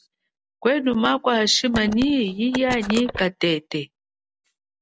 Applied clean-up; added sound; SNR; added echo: none; Telephone; 10 dB; none.